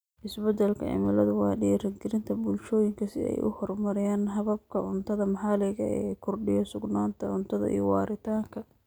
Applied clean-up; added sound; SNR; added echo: none; none; none; none.